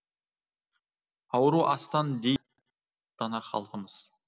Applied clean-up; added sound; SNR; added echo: none; none; none; none.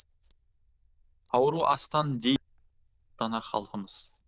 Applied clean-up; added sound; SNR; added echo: neural diffusion model UNIVERSE++.